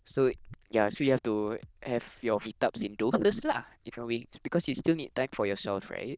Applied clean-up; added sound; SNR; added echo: neural diffusion model UNIVERSE++.